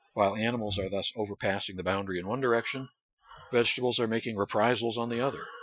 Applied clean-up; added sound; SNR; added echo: classical method Wiener filter.